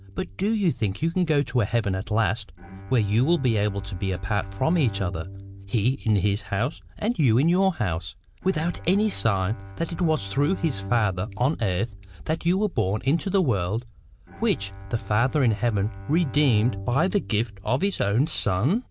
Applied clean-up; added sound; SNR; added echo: none; Bowed string instrument; 16 dB; none.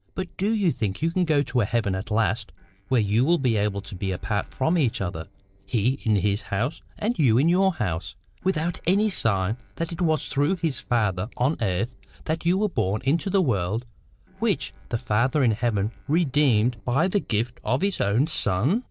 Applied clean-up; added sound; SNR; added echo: neural separator model SepFormer DNS4.